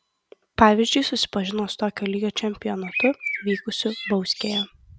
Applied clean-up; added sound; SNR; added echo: none; Bird; 7 dB; none.